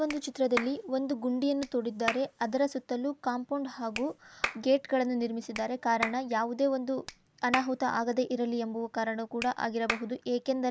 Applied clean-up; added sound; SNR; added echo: none; Clapping; 11 dB; none.